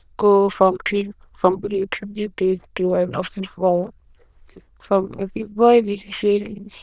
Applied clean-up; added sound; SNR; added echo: neural diffusion model UNIVERSE++.